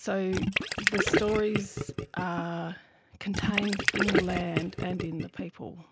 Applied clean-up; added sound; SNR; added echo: none; Gurgling; -2 dB; none.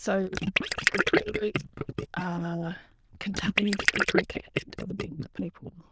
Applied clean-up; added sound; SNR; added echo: neural diffusion model UNIVERSE++.